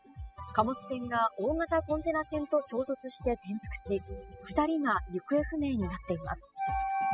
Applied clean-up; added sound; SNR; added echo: classical method spectral subtraction.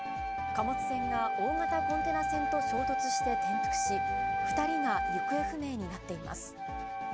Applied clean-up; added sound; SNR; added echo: none; Wind instrument, woodwind instrument; -4 dB; none.